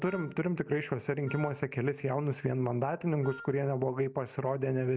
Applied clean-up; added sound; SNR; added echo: none; Wind instrument, woodwind instrument; 18 dB; none.